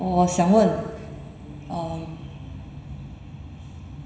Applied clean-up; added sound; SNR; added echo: none; none; none; reverberation time 2.0 s.